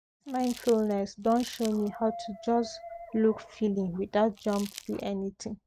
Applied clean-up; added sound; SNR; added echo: none; Crumpling, crinkling + Dog; 17 dB; none.